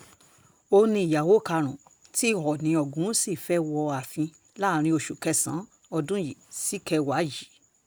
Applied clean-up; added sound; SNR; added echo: none; none; none; none.